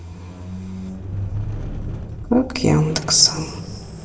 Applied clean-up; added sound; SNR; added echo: none; Squeak; 7 dB; reverberation time 1.8 s.